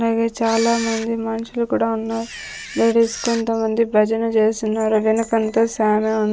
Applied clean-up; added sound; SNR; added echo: none; Camera; 14 dB; none.